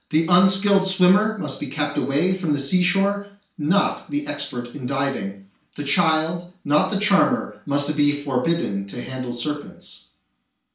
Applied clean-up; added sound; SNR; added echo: none; none; none; reverberation time 0.4 s.